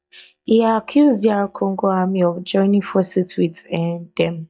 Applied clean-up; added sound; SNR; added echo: neural mask model DeepFilterNet 3.